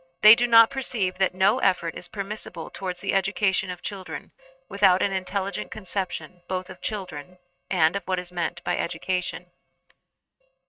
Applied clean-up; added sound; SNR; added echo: neural mask model RNNoise.